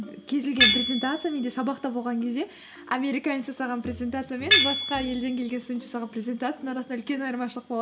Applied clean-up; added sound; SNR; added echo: none; Tools; -2 dB; none.